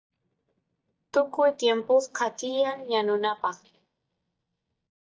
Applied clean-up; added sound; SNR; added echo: neural mask model DeepFilterNet 3.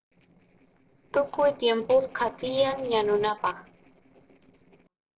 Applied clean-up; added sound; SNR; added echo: neural separator model SepFormer DNS4.